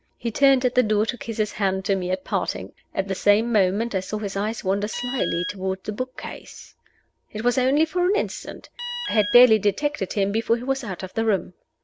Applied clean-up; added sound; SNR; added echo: none; Alarm; 9 dB; none.